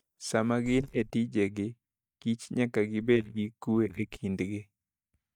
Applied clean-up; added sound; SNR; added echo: neural mask model DeepFilterNet 3.